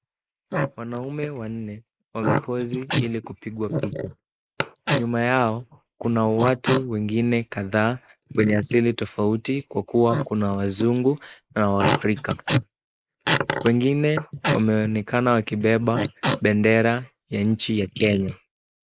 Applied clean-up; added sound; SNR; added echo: neural mask model Resemble Enhance denoiser.